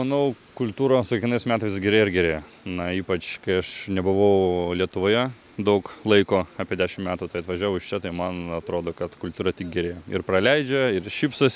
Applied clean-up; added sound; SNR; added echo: none; none; none; none.